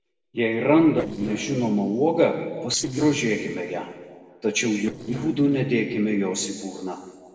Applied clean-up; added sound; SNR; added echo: neural separator model SepFormer DNS4.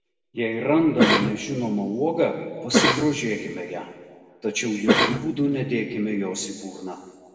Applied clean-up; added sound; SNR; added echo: none; Cough; 0 dB; reverberation time 1.7 s.